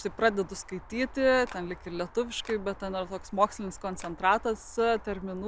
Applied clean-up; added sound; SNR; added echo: none; Clapping; 18 dB; none.